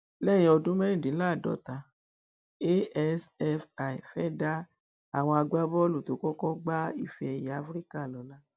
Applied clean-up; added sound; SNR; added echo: none; none; none; none.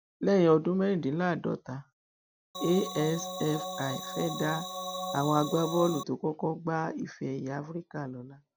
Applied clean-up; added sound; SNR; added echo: none; Organ; 7 dB; none.